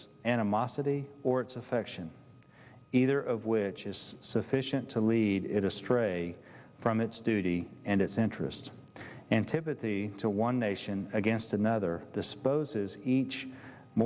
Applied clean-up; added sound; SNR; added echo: none; none; none; none.